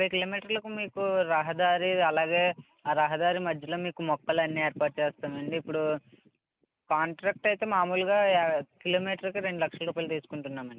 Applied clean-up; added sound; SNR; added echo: none; none; none; none.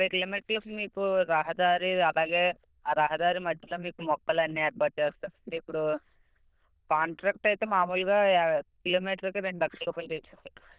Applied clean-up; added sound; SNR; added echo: neural diffusion model UNIVERSE++.